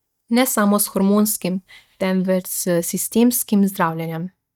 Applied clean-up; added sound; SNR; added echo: neural mask model DeepFilterNet 3.